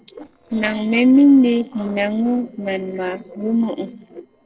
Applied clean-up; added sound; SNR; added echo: neural separator model SepFormer DNS4.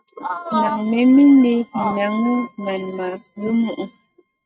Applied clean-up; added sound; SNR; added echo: neural mask model RNNoise.